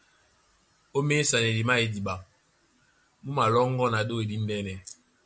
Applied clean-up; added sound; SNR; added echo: none; none; none; none.